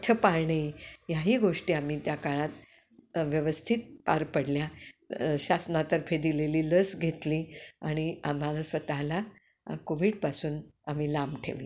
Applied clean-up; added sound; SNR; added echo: none; none; none; none.